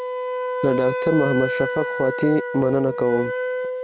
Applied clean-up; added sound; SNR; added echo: none; Wind instrument, woodwind instrument; 3 dB; none.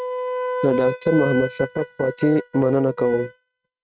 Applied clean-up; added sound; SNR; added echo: neural mask model RNNoise.